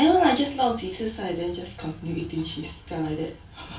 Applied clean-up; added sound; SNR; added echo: none; none; none; reverberation time 0.2 s.